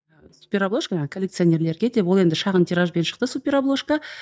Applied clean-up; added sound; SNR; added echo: neural mask model DeepFilterNet 3.